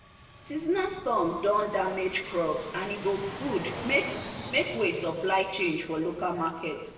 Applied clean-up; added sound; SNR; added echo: none; Fixed-wing aircraft, airplane; 12 dB; reverberation time 1.1 s.